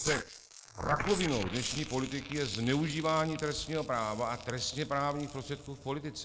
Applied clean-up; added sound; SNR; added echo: neural mask model Resemble Enhance denoiser.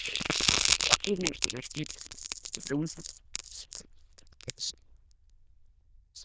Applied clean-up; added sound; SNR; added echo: neural diffusion model UNIVERSE++.